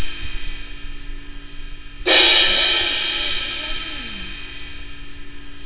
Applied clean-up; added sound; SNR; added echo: none; Crash cymbal; -4 dB; none.